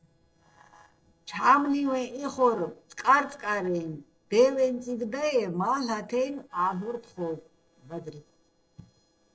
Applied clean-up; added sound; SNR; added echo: neural separator model SepFormer DNS4.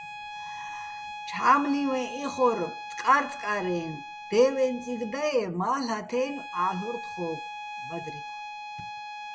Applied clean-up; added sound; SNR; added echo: none; Bowed string instrument; 10 dB; none.